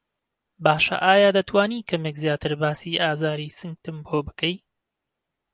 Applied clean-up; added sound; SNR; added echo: none; none; none; none.